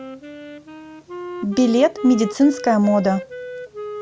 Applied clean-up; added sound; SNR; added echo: none; Wind instrument, woodwind instrument; 12 dB; none.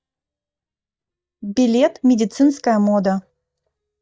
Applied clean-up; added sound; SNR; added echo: neural mask model DeepFilterNet 3.